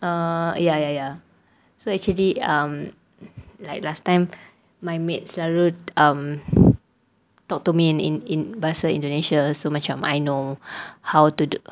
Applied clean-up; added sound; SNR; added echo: none; none; none; none.